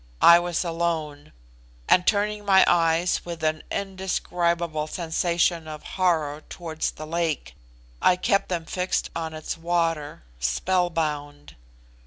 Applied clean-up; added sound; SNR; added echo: none; none; none; none.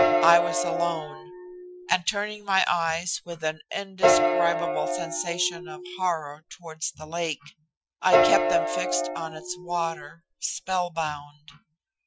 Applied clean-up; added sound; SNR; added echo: classical method Wiener filter.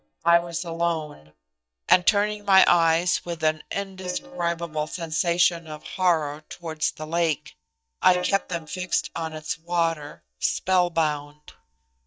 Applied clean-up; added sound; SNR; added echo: neural mask model DeepFilterNet 3.